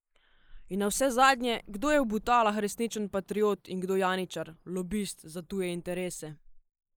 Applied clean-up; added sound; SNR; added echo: neural mask model Resemble Enhance denoiser.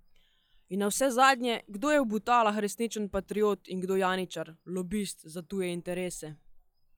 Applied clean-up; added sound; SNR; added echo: classical method log-MMSE.